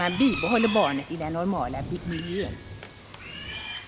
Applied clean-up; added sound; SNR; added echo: none; Livestock, farm animals, working animals + Thunder; 8 dB; none.